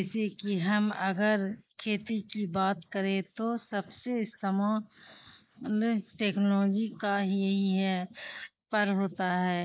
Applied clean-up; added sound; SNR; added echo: neural mask model Resemble Enhance denoiser.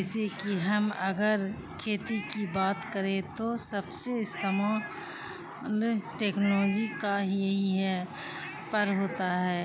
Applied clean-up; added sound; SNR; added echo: none; Cat; 15 dB; none.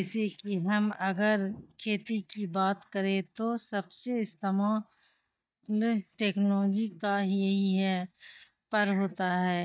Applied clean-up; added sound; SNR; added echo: neural mask model DeepFilterNet 3.